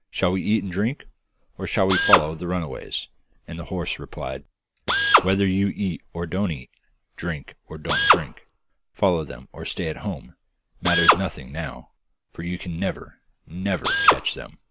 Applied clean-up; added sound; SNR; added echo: none; Drill; 0 dB; none.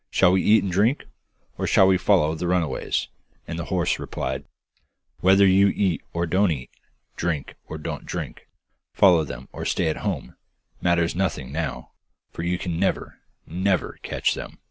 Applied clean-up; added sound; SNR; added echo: none; none; none; none.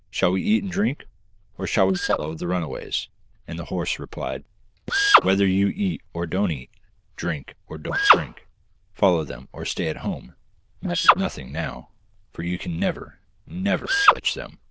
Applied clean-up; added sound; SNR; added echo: neural diffusion model UNIVERSE++.